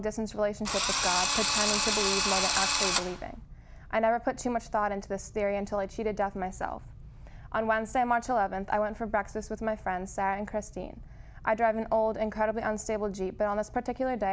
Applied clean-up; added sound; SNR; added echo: none; Drill; -2 dB; none.